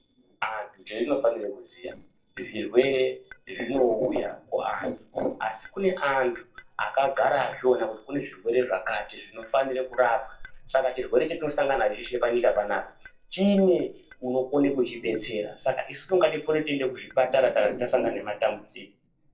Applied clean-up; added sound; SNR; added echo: neural separator model SepFormer DNS4.